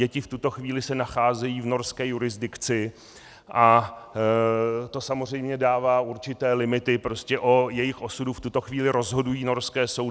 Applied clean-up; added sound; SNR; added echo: none; none; none; none.